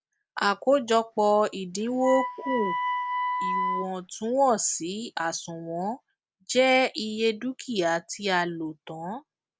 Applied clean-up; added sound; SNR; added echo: none; Wind instrument, woodwind instrument; 4 dB; none.